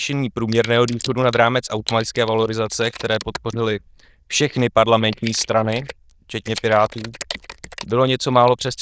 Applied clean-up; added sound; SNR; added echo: neural diffusion model UNIVERSE++.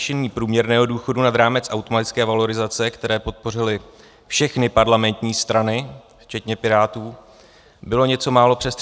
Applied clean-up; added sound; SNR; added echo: none; none; none; none.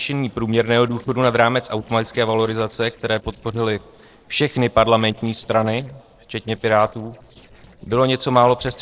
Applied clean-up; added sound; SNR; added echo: neural separator model SepFormer DNS4.